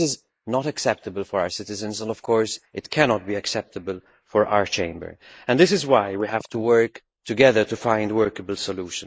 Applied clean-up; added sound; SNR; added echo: neural mask model Resemble Enhance denoiser.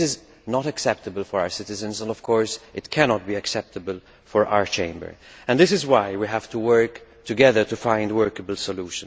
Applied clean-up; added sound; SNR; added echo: none; none; none; none.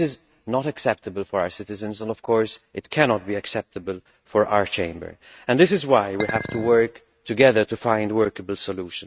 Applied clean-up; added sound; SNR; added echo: neural mask model RNNoise.